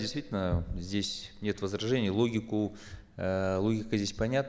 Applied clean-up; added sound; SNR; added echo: none; Livestock, farm animals, working animals; 20 dB; none.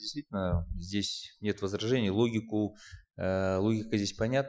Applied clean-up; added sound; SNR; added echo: classical method Wiener filter.